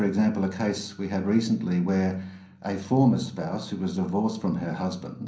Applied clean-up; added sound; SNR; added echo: none; none; none; reverberation time 0.6 s.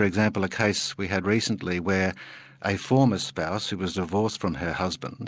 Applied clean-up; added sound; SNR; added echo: none; none; none; none.